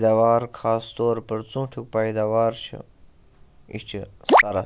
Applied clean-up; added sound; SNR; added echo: none; none; none; none.